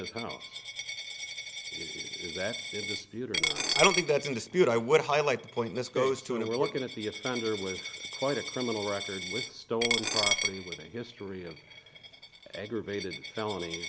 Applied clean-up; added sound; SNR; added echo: none; Coin (dropping); 4 dB; none.